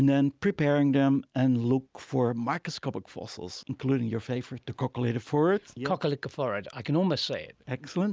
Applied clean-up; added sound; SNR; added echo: none; none; none; none.